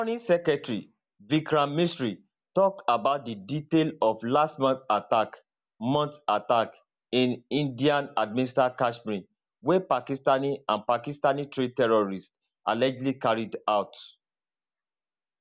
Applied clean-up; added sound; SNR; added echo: none; none; none; none.